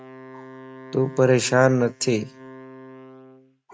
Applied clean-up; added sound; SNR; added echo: neural mask model RNNoise.